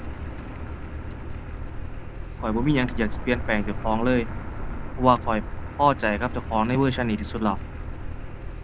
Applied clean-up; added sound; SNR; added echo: none; Car; 5 dB; none.